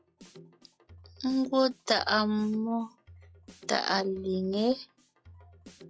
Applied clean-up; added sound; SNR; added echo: classical method log-MMSE.